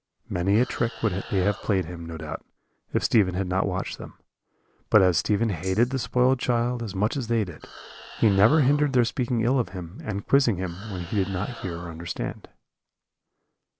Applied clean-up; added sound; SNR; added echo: none; Rattle (instrument) + Animal; 18 dB; none.